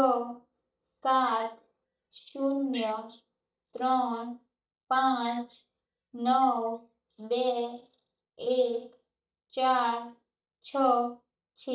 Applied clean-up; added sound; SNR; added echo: neural mask model DeepFilterNet 3.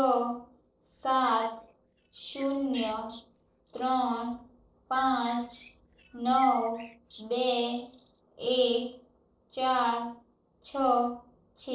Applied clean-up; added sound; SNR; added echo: neural separator model SepFormer DNS4.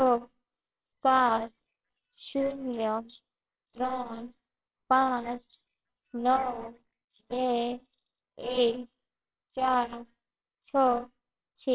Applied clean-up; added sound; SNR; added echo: neural separator model SepFormer WHAMR!.